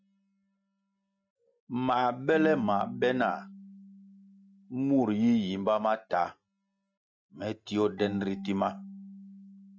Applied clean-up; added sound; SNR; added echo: neural mask model RNNoise.